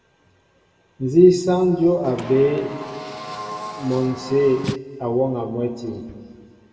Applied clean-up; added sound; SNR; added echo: none; Car; 12 dB; reverberation time 2.1 s.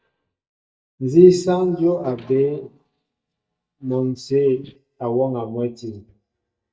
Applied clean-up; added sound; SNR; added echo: neural mask model DeepFilterNet 3.